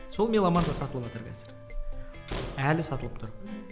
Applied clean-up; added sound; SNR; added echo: none; Slam; 11 dB; none.